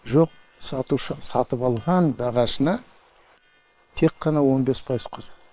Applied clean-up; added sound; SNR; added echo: neural separator model SepFormer WHAM!.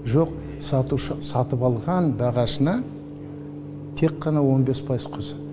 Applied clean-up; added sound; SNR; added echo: none; none; none; none.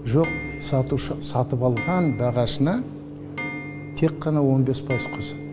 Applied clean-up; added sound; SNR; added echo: none; Clock; 14 dB; none.